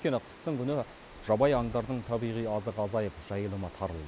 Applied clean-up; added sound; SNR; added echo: none; Water; 19 dB; none.